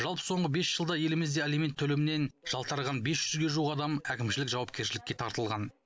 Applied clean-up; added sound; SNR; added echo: none; none; none; none.